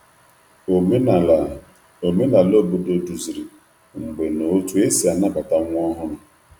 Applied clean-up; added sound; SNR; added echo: none; none; none; none.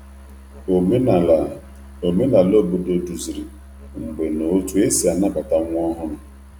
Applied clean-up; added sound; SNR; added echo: none; Musical instrument; 19 dB; none.